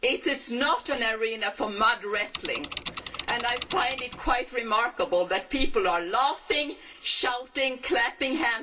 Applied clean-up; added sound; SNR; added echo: none; Mechanisms / Bicycle; 3 dB; reverberation time 0.2 s.